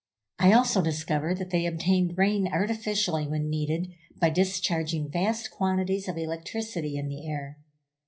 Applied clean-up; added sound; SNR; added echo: none; none; none; reverberation time 0.5 s.